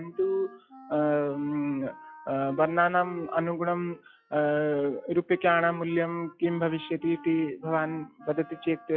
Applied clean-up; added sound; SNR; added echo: classical method log-MMSE.